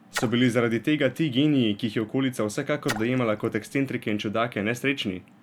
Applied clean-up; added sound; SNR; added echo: none; Splash, splatter; 14 dB; none.